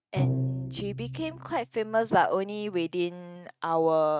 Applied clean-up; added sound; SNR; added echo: neural mask model RNNoise.